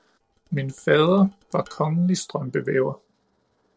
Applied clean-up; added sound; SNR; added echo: neural separator model SepFormer DNS4.